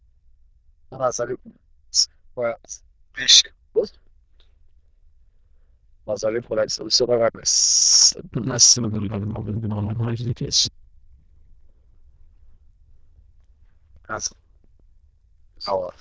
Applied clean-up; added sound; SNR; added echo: neural diffusion model UNIVERSE++.